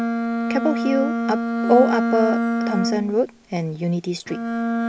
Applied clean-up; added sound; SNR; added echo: none; Bowed string instrument; 1 dB; none.